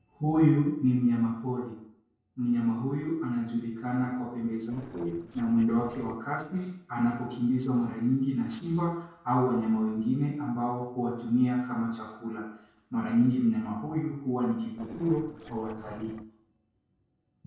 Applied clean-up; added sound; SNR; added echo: neural separator model SepFormer DNS4.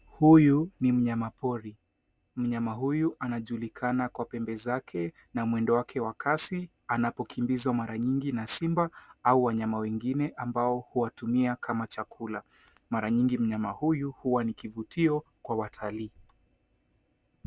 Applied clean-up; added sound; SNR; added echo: none; none; none; none.